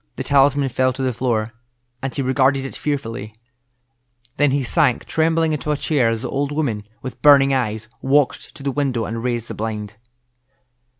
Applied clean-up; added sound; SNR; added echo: none; none; none; none.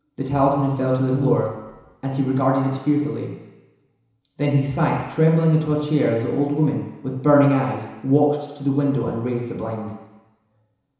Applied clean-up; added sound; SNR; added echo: none; Brass instrument; 7 dB; reverberation time 1.0 s.